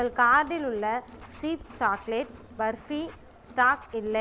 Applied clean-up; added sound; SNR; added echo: none; Crowd + Writing; 20 dB; none.